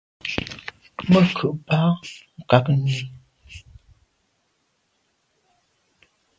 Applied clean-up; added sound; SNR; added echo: none; none; none; none.